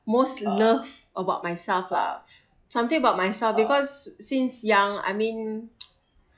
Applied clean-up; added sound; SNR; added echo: classical method log-MMSE.